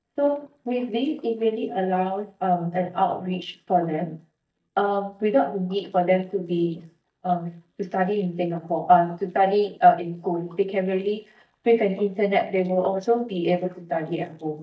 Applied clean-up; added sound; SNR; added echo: neural mask model DeepFilterNet 3.